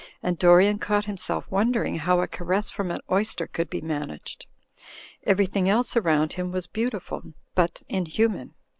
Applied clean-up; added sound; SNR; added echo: none; none; none; none.